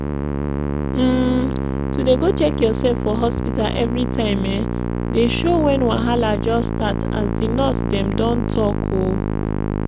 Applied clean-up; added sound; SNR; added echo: none; Musical instrument; 0 dB; none.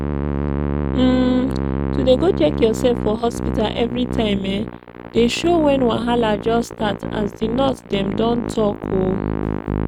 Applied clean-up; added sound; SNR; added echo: neural mask model RNNoise.